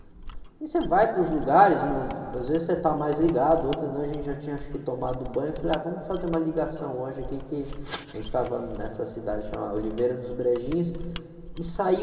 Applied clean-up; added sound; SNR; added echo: none; Mechanisms; 12 dB; reverberation time 2.6 s.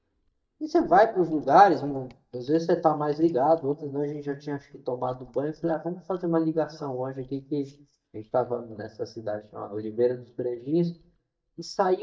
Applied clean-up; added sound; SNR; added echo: neural mask model DeepFilterNet 3.